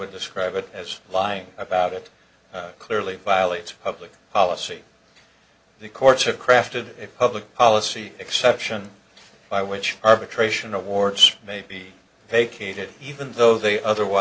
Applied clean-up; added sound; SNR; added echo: none; none; none; none.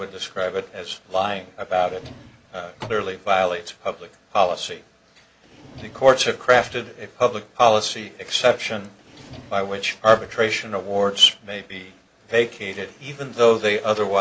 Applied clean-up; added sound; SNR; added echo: none; Drawer open or close; 18 dB; none.